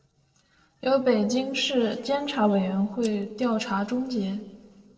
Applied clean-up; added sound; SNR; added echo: neural separator model SepFormer DNS4.